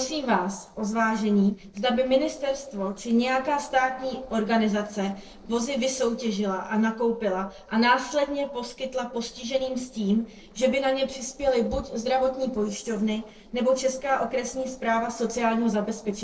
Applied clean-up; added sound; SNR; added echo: neural separator model SepFormer DNS4.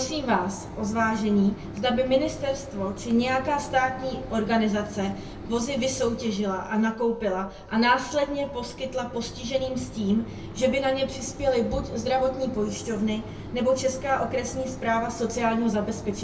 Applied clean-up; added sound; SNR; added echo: none; Mechanisms; 13 dB; reverberation time 0.2 s.